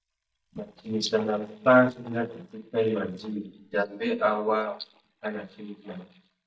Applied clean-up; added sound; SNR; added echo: neural mask model DeepFilterNet 3.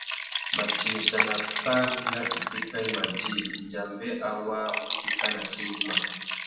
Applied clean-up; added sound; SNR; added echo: none; Liquid; -3 dB; reverberation time 1.0 s.